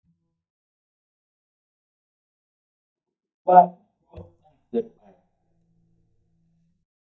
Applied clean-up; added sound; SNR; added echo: neural mask model DeepFilterNet 3.